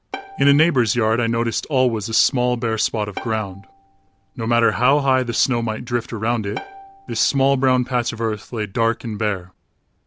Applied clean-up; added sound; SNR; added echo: none; Bowed string instrument; 19 dB; none.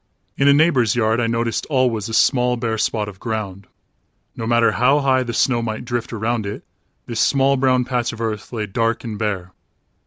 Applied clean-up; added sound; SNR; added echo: none; none; none; none.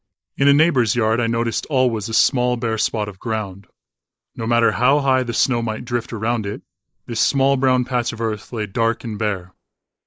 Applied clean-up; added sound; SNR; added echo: neural mask model Resemble Enhance denoiser.